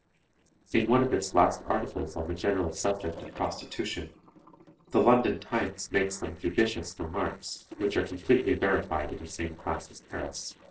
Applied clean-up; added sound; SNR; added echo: neural separator model SepFormer DNS4.